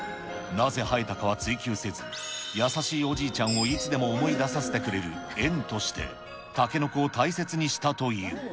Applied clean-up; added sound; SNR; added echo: none; Screech; 12 dB; none.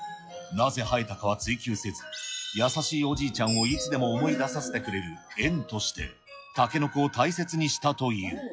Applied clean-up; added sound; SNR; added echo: classical method log-MMSE.